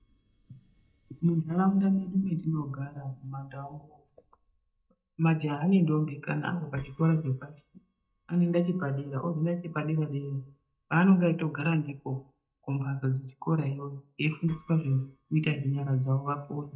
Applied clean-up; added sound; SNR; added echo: neural mask model DeepFilterNet 3.